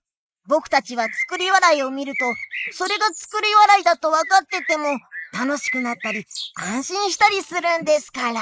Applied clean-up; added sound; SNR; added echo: neural mask model Resemble Enhance denoiser.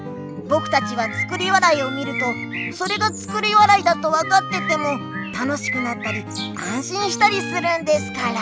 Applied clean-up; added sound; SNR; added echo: none; Bird; 11 dB; none.